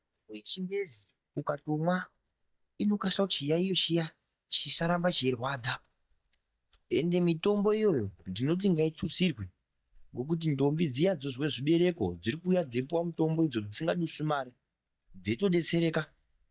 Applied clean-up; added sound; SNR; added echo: neural mask model DeepFilterNet 3.